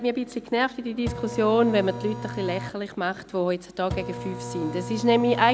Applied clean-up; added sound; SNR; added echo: none; Printer; 9 dB; none.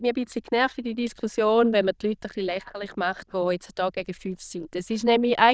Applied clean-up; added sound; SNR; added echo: neural diffusion model UNIVERSE++.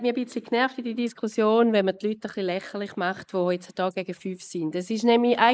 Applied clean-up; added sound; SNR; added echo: neural mask model Resemble Enhance denoiser.